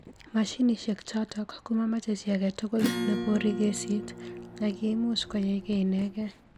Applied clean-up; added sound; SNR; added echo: none; Acoustic guitar / Strum; 7 dB; none.